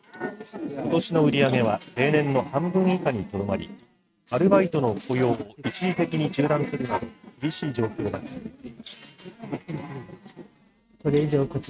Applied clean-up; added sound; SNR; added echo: neural mask model RNNoise.